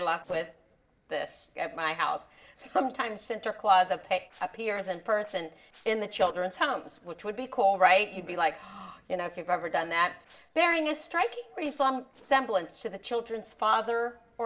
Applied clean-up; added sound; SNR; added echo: neural separator model SepFormer DNS4.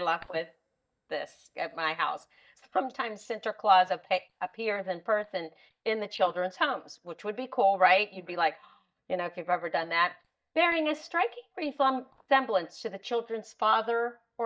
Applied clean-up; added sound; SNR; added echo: neural mask model DeepFilterNet 3.